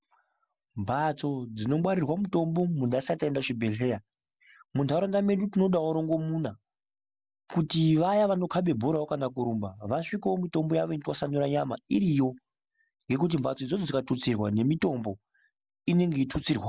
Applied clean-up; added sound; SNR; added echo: none; none; none; none.